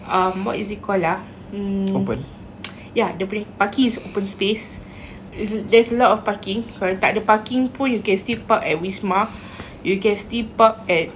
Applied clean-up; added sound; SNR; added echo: none; none; none; none.